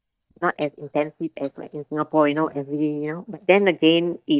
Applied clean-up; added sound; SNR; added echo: neural mask model DeepFilterNet 3.